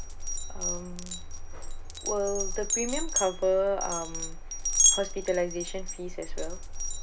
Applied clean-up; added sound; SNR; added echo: none; Glass; -2 dB; none.